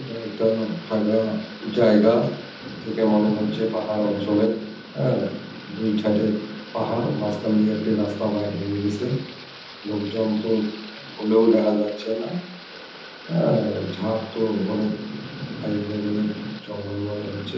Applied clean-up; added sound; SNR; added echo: none; Thunder / Rain; 14 dB; reverberation time 0.8 s.